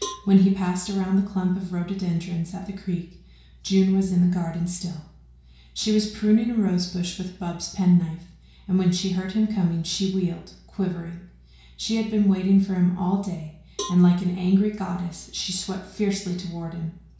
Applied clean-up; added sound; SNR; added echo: none; Cowbell; 17 dB; reverberation time 0.6 s.